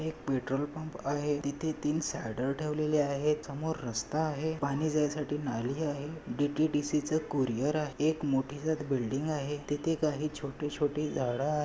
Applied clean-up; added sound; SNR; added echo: none; none; none; none.